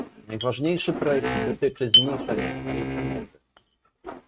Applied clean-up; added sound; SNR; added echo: neural mask model RNNoise.